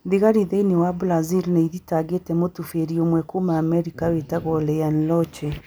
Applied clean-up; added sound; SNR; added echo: none; none; none; none.